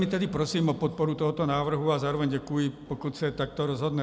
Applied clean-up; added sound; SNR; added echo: none; none; none; none.